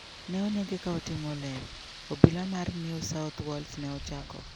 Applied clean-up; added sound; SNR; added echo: none; Rain; 14 dB; none.